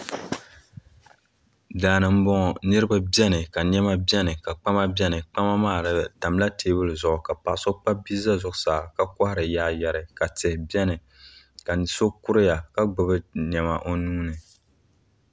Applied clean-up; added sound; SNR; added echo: none; none; none; none.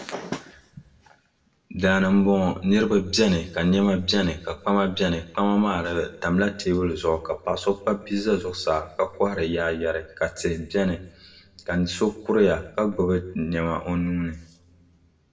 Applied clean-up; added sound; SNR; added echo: none; none; none; reverberation time 0.6 s.